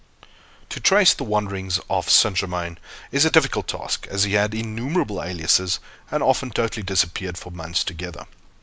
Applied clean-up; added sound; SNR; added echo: none; none; none; none.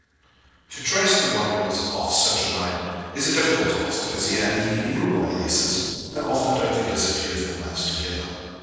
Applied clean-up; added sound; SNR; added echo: neural separator model SepFormer DNS4.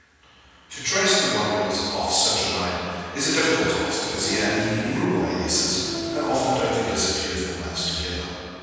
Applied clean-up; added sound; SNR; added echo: none; Train; 7 dB; reverberation time 2.1 s.